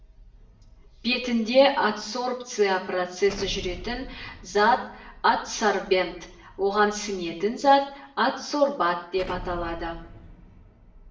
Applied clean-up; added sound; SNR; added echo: none; Explosion; 18 dB; reverberation time 0.7 s.